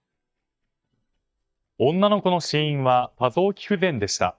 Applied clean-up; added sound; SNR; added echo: neural mask model DeepFilterNet 3.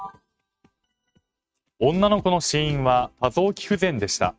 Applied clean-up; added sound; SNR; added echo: neural mask model RNNoise.